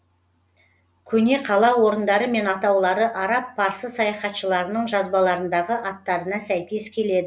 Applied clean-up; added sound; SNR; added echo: none; none; none; none.